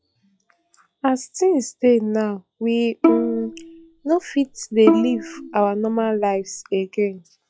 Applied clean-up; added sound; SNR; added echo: classical method log-MMSE.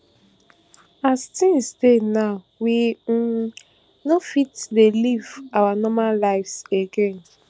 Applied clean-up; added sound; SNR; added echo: none; none; none; none.